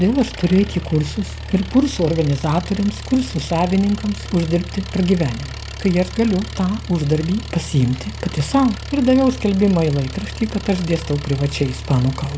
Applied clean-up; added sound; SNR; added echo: none; Engine; 11 dB; none.